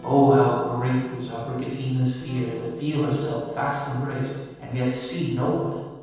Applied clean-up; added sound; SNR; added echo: neural separator model SepFormer DNS4.